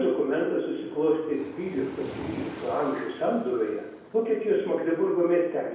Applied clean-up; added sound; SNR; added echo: none; Waves, surf; 17 dB; reverberation time 0.9 s.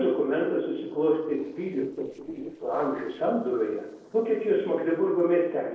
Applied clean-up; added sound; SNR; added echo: neural separator model SepFormer DNS4.